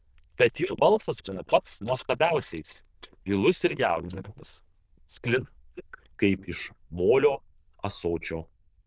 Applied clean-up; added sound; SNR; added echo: neural diffusion model UNIVERSE++.